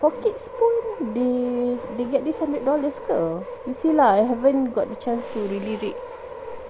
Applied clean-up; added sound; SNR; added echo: none; Subway, metro, underground; 12 dB; none.